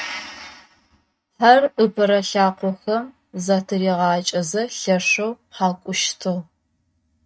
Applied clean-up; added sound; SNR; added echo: neural mask model RNNoise.